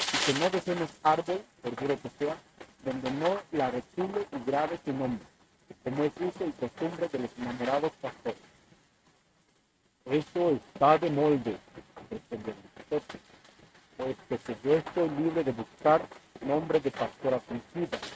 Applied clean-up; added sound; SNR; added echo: neural mask model RNNoise.